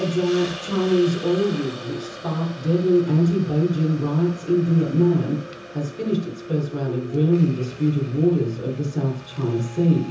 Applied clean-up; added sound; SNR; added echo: none; Hiss; 17 dB; reverberation time 0.6 s.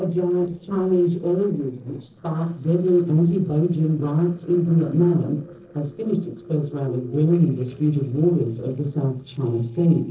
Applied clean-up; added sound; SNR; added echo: neural separator model SepFormer DNS4.